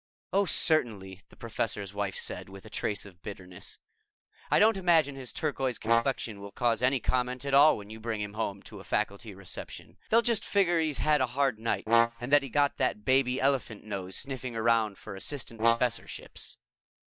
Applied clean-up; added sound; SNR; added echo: neural mask model DeepFilterNet 3.